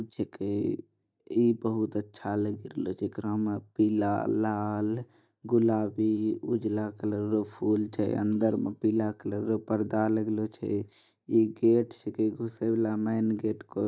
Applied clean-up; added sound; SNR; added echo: neural mask model DeepFilterNet 3.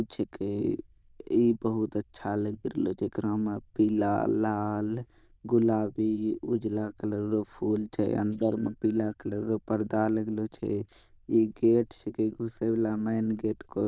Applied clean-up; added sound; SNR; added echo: neural diffusion model UNIVERSE++.